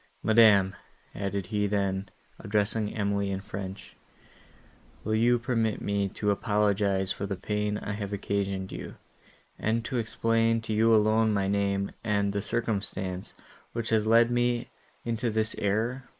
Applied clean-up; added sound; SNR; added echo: neural mask model Resemble Enhance denoiser.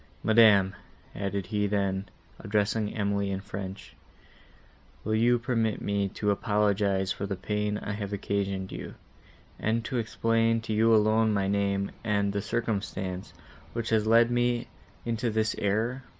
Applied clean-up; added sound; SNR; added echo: none; none; none; none.